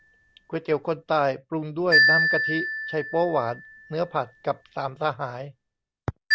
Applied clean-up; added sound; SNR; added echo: none; Marimba, xylophone; -1 dB; none.